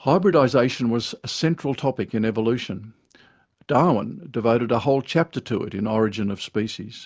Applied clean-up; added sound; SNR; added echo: none; none; none; none.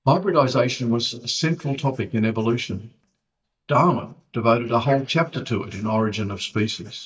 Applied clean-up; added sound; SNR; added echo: neural mask model DeepFilterNet 3.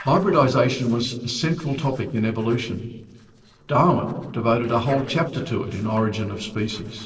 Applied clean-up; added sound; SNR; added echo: neural separator model SepFormer DNS4.